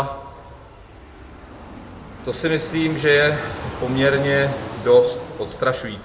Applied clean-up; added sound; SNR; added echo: none; Fixed-wing aircraft, airplane; 12 dB; reverberation time 0.6 s.